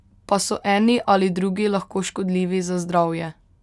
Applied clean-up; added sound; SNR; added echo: none; none; none; none.